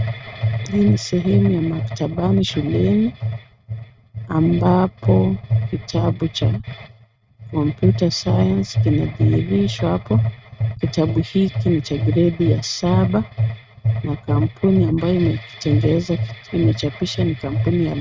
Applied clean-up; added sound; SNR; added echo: neural mask model RNNoise.